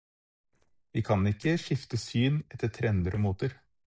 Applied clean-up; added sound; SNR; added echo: neural separator model SepFormer DNS4.